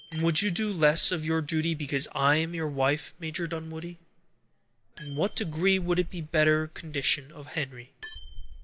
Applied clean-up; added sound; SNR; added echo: none; Bicycle bell; 16 dB; none.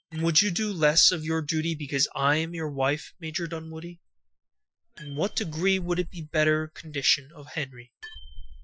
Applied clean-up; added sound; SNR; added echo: classical method Wiener filter.